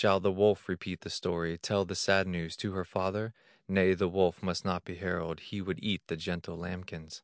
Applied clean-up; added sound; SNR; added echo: none; none; none; none.